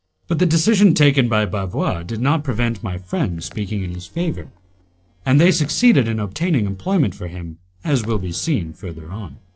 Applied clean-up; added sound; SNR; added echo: neural separator model SepFormer DNS4.